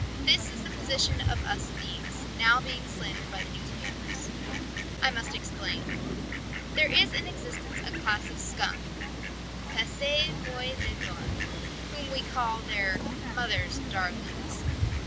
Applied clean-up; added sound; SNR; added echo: none; Fowl; 2 dB; none.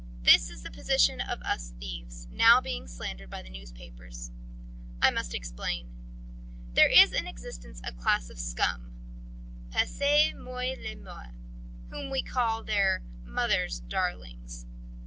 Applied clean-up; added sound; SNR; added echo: none; none; none; none.